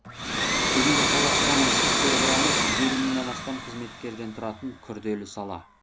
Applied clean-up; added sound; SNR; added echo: none; Domestic sounds, home sounds; -4 dB; none.